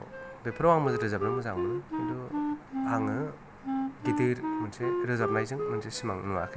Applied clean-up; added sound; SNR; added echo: none; Wind instrument, woodwind instrument; 2 dB; none.